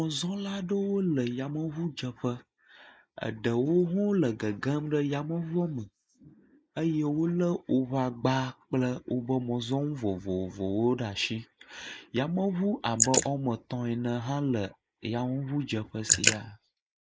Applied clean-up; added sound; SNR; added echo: neural mask model Resemble Enhance denoiser.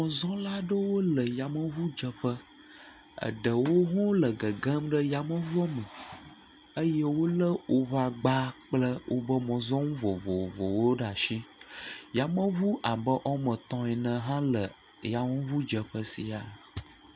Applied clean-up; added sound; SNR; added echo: none; none; none; none.